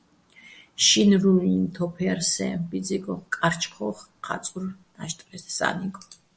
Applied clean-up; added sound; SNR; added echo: none; none; none; none.